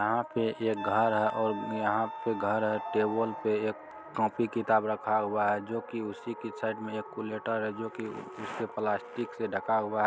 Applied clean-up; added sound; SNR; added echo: none; Wind instrument, woodwind instrument; 10 dB; none.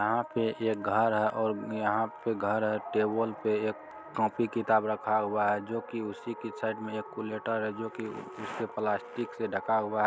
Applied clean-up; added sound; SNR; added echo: none; none; none; none.